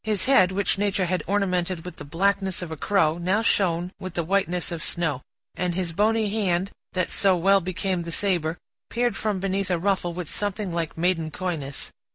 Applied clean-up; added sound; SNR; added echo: none; none; none; none.